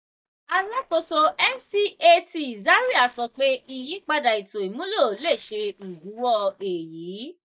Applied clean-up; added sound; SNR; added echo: neural mask model DeepFilterNet 3.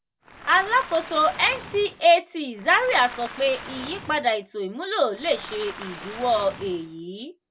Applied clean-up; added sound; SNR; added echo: none; Waves, surf; 16 dB; none.